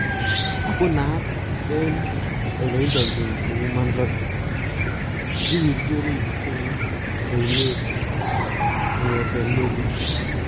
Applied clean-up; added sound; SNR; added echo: none; Cricket / Chicken, rooster; -3 dB; none.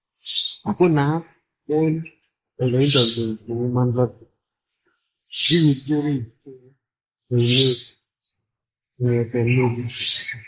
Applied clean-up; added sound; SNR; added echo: neural mask model Resemble Enhance denoiser.